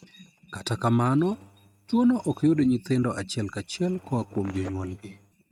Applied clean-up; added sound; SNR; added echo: neural mask model RNNoise.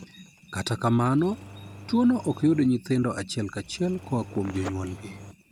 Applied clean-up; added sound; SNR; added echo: none; Engine starting; 19 dB; none.